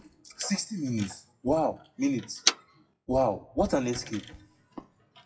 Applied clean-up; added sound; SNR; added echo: classical method WPE with log-MMSE.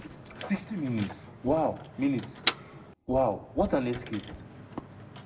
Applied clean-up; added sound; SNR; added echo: none; Motor vehicle (road); 5 dB; reverberation time 0.6 s.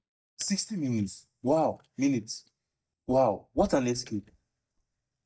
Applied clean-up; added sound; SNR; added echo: neural mask model DeepFilterNet 3.